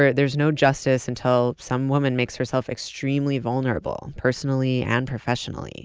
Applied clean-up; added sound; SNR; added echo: none; none; none; none.